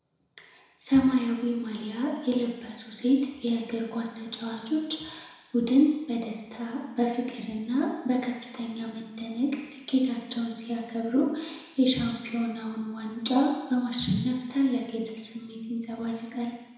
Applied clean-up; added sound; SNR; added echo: none; none; none; reverberation time 1.0 s.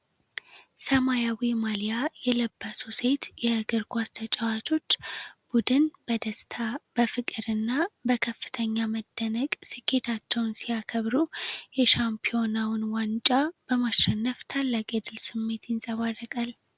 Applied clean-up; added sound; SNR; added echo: none; none; none; none.